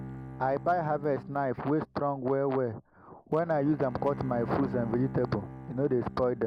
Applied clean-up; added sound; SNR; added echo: none; Bowed string instrument; 12 dB; none.